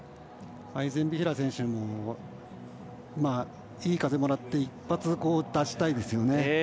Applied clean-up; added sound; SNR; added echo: none; none; none; none.